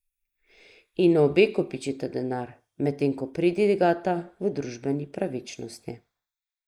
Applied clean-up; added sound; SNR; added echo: neural mask model Resemble Enhance denoiser.